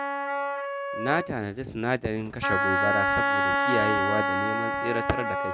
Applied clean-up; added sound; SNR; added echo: none; Wind instrument, woodwind instrument; -3 dB; none.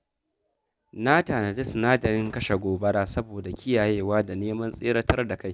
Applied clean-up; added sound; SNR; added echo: none; none; none; none.